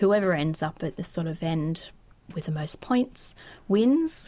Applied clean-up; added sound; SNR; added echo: none; none; none; none.